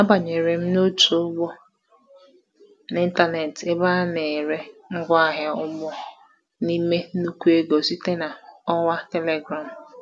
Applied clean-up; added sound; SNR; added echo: none; none; none; none.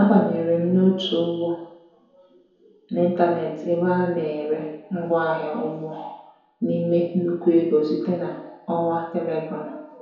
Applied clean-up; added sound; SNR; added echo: none; none; none; reverberation time 0.9 s.